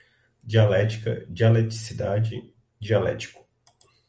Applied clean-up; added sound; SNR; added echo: none; none; none; none.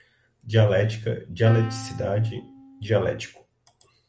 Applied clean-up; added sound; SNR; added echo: none; Wind instrument, woodwind instrument; 18 dB; none.